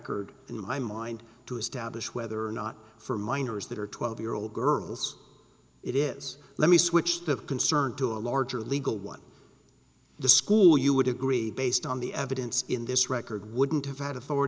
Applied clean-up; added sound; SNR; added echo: none; none; none; none.